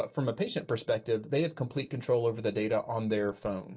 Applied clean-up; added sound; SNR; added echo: neural mask model DeepFilterNet 3.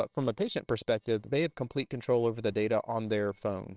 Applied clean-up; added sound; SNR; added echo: neural separator model SepFormer WHAMR!.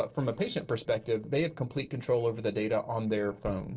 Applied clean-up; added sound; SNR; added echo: neural separator model SepFormer DNS4.